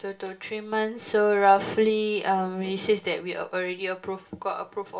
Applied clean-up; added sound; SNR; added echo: none; none; none; reverberation time 0.2 s.